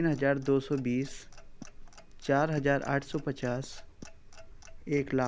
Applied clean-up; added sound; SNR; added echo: none; Clock; 15 dB; none.